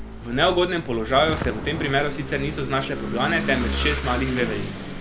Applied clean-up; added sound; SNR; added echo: none; Walk, footsteps + Engine / Vehicle; 5 dB; none.